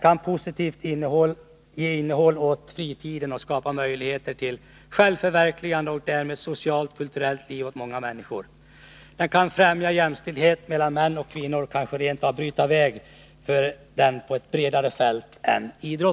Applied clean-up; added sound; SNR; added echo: none; none; none; none.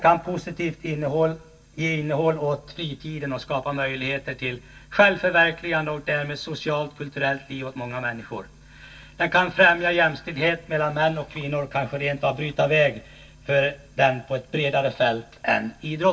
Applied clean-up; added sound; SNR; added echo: none; none; none; reverberation time 0.2 s.